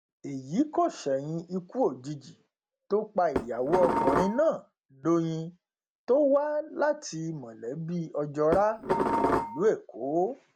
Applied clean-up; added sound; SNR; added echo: none; Dishes, pots, and pans; 0 dB; none.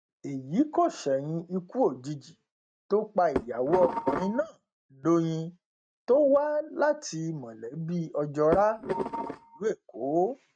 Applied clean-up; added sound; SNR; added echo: neural mask model RNNoise.